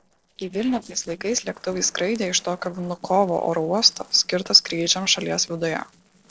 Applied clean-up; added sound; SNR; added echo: neural separator model SepFormer DNS4.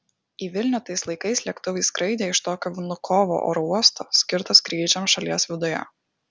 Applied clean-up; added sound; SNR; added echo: none; none; none; none.